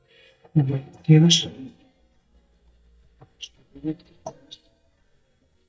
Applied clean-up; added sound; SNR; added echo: neural mask model DeepFilterNet 3.